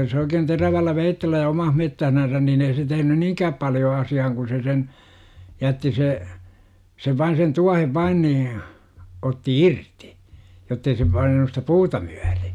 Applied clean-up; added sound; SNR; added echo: none; none; none; none.